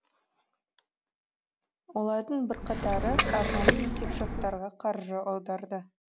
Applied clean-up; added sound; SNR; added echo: none; Liquid; -5 dB; none.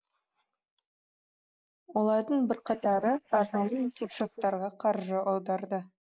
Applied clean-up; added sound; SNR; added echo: neural mask model Resemble Enhance denoiser.